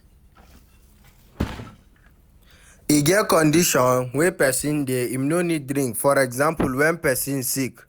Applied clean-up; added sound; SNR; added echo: none; Thump, thud; 20 dB; none.